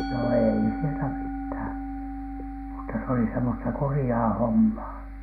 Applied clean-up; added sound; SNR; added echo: none; Musical instrument; 8 dB; none.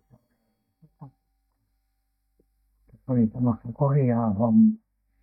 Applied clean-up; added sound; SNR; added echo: neural mask model DeepFilterNet 3.